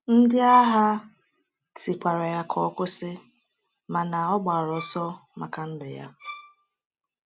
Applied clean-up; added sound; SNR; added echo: none; Bowed string instrument; 18 dB; none.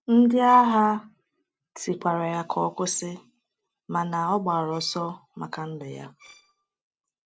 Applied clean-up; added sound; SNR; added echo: neural separator model SepFormer DNS4.